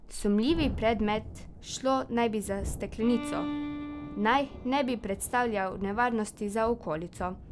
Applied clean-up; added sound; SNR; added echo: none; Bowed string instrument + Thunderstorm; 10 dB; none.